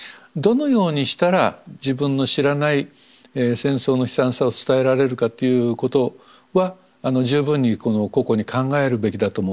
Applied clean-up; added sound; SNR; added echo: none; none; none; none.